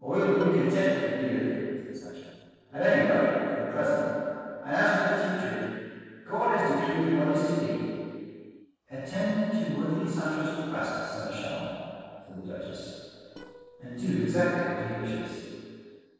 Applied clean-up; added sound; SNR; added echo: neural separator model SepFormer DNS4.